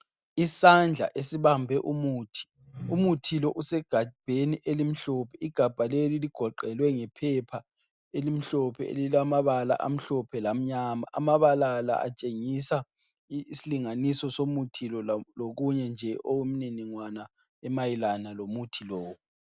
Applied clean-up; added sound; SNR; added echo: none; none; none; none.